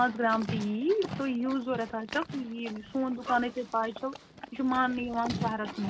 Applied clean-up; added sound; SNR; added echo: none; Livestock, farm animals, working animals; 10 dB; reverberation time 0.3 s.